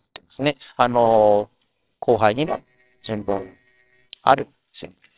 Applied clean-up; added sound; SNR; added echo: neural separator model SepFormer WHAMR!.